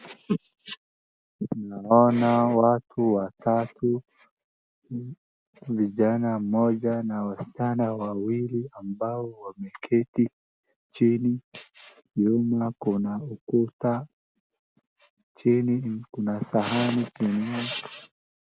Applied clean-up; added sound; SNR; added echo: none; none; none; none.